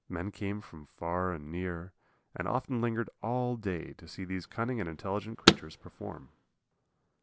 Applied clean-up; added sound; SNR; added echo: none; Car; -3 dB; none.